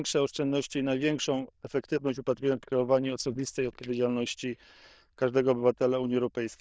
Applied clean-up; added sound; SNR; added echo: neural diffusion model UNIVERSE++.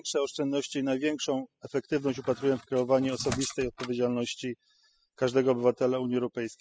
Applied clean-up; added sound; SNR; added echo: classical method spectral subtraction.